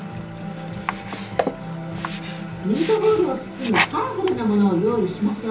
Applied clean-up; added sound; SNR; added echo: none; Sink (filling or washing); 7 dB; reverberation time 0.6 s.